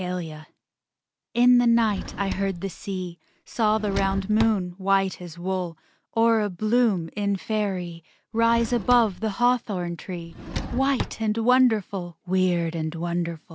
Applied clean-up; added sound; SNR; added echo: none; Drawer open or close; 11 dB; none.